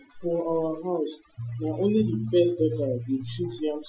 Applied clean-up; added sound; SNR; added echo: classical method Wiener filter.